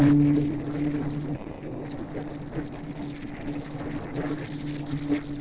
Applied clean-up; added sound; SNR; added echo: neural separator model SepFormer DNS4.